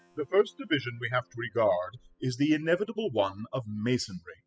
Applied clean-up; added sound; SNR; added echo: classical method spectral subtraction.